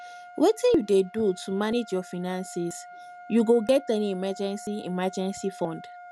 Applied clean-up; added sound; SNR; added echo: none; Trumpet; 18 dB; none.